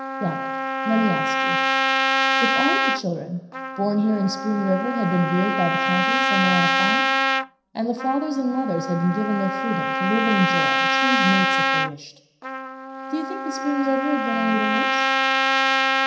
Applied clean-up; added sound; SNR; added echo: none; Trumpet; -3 dB; reverberation time 0.9 s.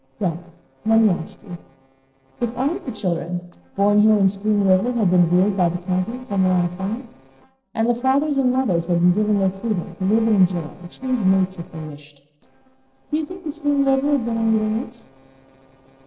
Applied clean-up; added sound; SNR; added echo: neural separator model SepFormer DNS4.